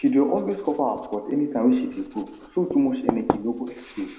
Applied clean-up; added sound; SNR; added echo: none; Writing; 10 dB; reverberation time 0.7 s.